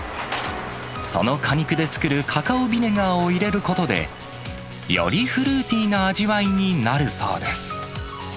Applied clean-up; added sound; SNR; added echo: none; Engine + Wind instrument, woodwind instrument; 20 dB; none.